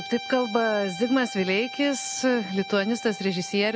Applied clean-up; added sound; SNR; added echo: none; Guitar; 13 dB; none.